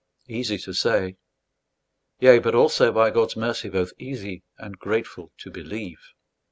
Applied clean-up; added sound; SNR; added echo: none; none; none; none.